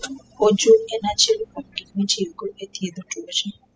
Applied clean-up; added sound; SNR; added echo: classical method spectral subtraction.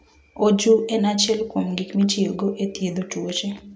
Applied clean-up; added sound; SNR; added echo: none; none; none; none.